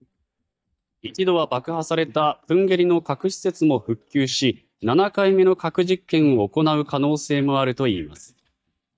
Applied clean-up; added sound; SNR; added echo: neural mask model DeepFilterNet 3.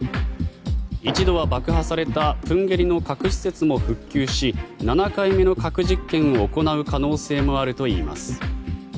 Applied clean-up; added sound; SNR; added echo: none; Drum; 18 dB; none.